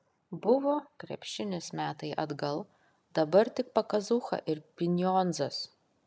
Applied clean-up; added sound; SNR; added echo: none; none; none; none.